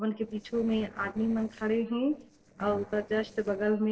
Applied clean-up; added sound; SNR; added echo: neural separator model SepFormer DNS4.